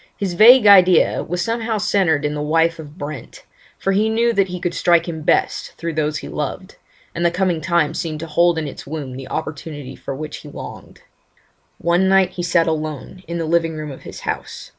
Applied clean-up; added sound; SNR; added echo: none; none; none; none.